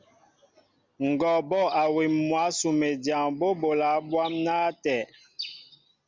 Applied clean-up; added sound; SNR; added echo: none; none; none; none.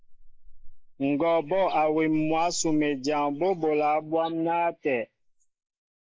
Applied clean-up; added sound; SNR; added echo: neural mask model Resemble Enhance denoiser.